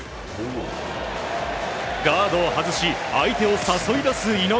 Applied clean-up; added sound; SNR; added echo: none; none; none; none.